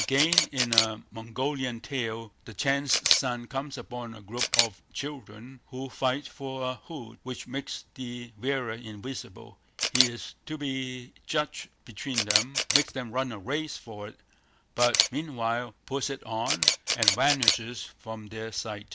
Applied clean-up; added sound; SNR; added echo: none; Camera; 0 dB; none.